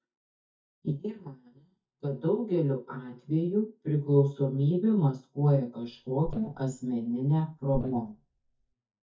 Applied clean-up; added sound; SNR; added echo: neural mask model DeepFilterNet 3.